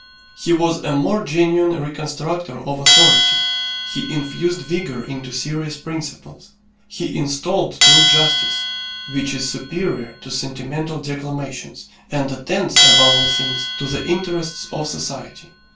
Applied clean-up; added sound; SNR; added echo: none; Bell; -2 dB; reverberation time 0.2 s.